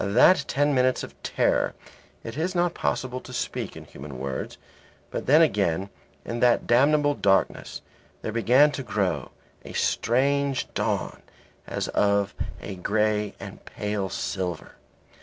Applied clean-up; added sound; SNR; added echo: none; none; none; none.